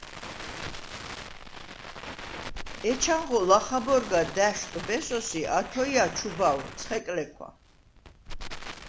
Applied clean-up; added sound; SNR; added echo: none; Crackle; 10 dB; none.